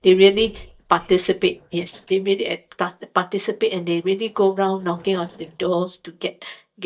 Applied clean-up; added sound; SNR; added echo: neural mask model DeepFilterNet 3.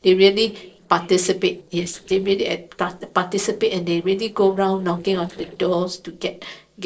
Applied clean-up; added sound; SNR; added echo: neural separator model SepFormer DNS4.